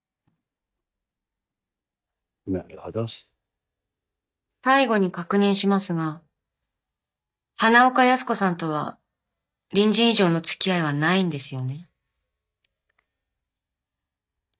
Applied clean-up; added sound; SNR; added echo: neural mask model DeepFilterNet 3.